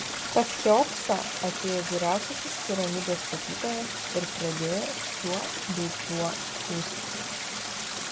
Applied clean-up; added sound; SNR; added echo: none; Stream; 3 dB; none.